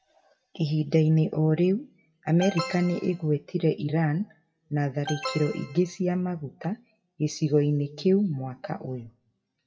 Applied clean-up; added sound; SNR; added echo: classical method WPE with log-MMSE.